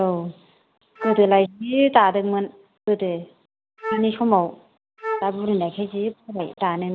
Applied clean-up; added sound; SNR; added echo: none; Wind instrument, woodwind instrument; 8 dB; none.